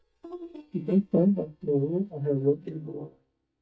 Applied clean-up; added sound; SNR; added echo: neural mask model DeepFilterNet 3.